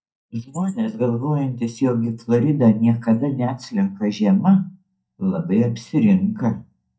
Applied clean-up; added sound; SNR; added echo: neural mask model DeepFilterNet 3.